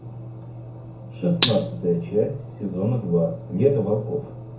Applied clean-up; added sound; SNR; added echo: none; Gunshot, gunfire; 5 dB; reverberation time 0.5 s.